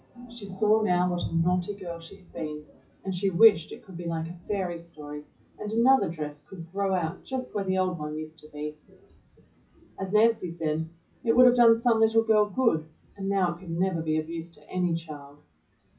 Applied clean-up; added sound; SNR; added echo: classical method WPE with log-MMSE.